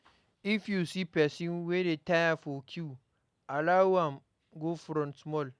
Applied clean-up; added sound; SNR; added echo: none; none; none; none.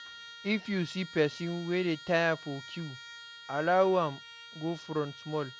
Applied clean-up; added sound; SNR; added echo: none; Trumpet; 16 dB; none.